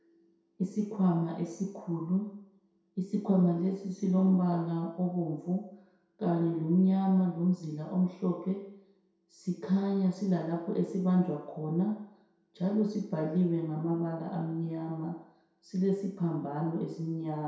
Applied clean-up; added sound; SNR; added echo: none; none; none; reverberation time 0.7 s.